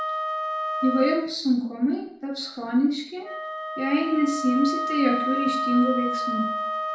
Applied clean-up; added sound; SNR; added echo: none; Wind instrument, woodwind instrument; 4 dB; reverberation time 0.5 s.